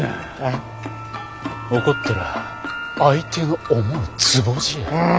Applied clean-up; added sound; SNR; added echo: none; none; none; none.